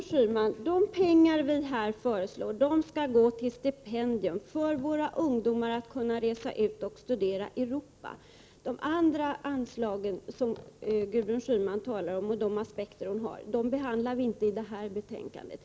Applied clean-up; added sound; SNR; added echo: none; none; none; none.